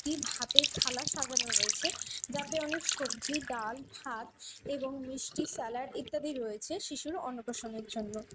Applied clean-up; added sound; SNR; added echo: neural mask model RNNoise.